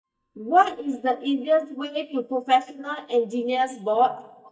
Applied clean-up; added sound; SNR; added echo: neural mask model DeepFilterNet 3.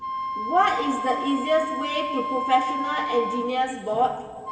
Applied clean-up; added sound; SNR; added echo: none; Wind instrument, woodwind instrument; 5 dB; reverberation time 1.9 s.